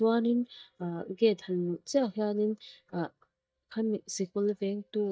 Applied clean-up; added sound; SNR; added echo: neural mask model DeepFilterNet 3.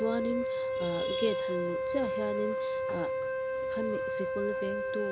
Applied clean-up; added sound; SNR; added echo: none; Wind instrument, woodwind instrument; -3 dB; none.